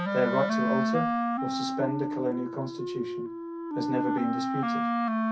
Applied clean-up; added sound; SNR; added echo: none; Wind instrument, woodwind instrument; -3 dB; reverberation time 0.3 s.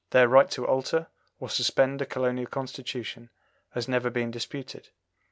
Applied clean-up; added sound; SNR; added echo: none; none; none; none.